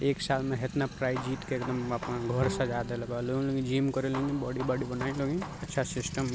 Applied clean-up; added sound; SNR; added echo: none; Hammer + Bowed string instrument; 12 dB; none.